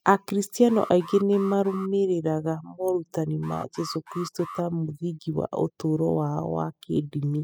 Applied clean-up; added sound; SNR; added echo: classical method spectral subtraction.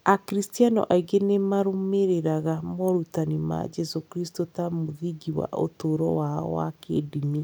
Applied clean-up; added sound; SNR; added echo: none; none; none; none.